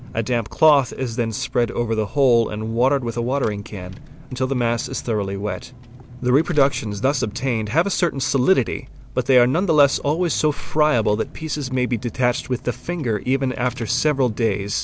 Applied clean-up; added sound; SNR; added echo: none; Engine / Car; 19 dB; none.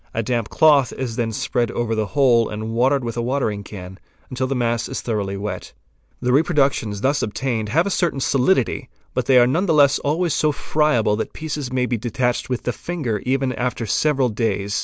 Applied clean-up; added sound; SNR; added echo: none; none; none; none.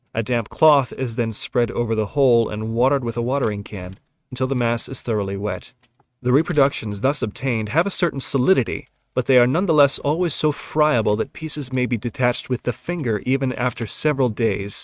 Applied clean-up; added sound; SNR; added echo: neural mask model RNNoise.